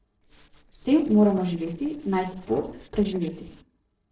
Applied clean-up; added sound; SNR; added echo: neural separator model SepFormer DNS4.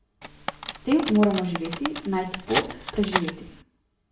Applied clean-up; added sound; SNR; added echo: none; Cutlery, silverware; 4 dB; reverberation time 0.5 s.